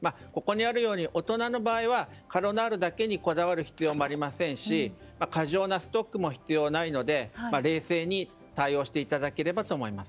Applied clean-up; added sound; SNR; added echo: none; Shatter; 19 dB; none.